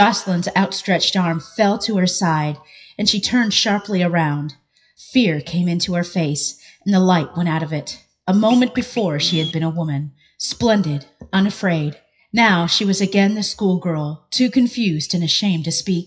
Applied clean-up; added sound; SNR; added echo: classical method WPE with log-MMSE.